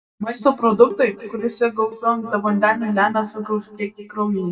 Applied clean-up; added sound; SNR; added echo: neural mask model DeepFilterNet 3.